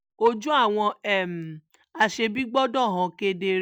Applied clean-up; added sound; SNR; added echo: none; none; none; none.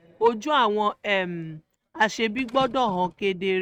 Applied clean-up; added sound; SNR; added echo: neural mask model RNNoise.